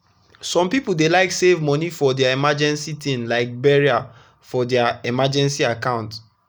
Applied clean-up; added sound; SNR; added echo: none; none; none; none.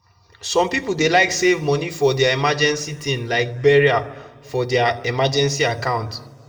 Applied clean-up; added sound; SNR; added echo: none; none; none; reverberation time 1.4 s.